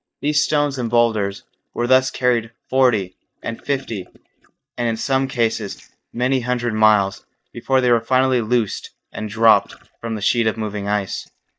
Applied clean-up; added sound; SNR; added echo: neural mask model DeepFilterNet 3.